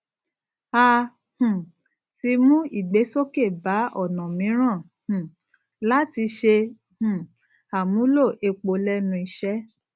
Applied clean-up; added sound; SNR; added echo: none; none; none; none.